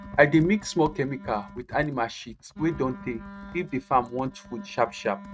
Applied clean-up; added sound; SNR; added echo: neural mask model RNNoise.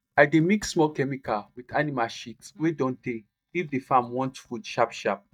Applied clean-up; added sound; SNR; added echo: neural mask model DeepFilterNet 3.